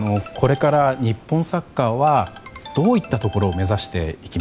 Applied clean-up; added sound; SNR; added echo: none; Ringtone; 18 dB; none.